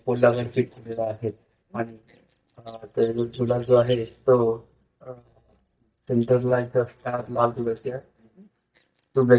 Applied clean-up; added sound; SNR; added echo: neural mask model DeepFilterNet 3.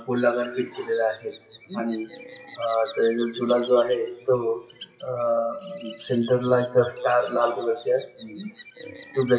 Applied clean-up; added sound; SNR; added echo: classical method WPE with log-MMSE.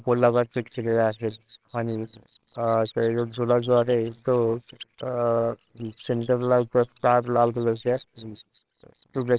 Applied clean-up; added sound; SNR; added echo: neural separator model SepFormer WHAMR!.